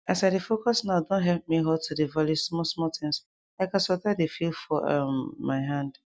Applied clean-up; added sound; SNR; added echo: none; none; none; none.